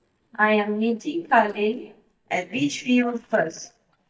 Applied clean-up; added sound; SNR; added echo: neural mask model DeepFilterNet 3.